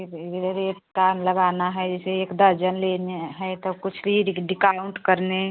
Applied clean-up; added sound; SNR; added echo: none; none; none; none.